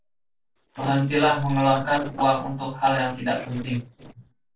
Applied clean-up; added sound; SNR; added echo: neural separator model SepFormer DNS4.